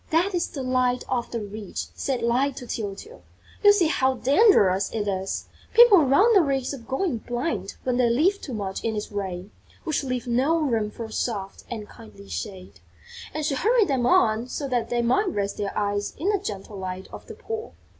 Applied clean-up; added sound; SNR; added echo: none; none; none; none.